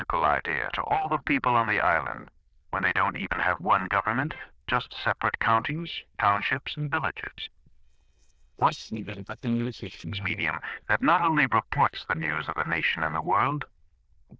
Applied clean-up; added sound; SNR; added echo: neural diffusion model UNIVERSE++.